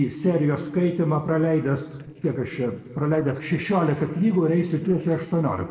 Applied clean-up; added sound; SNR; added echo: neural separator model SepFormer DNS4.